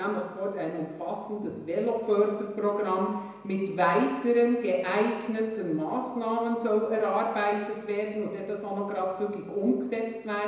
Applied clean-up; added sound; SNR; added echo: none; none; none; reverberation time 1.0 s.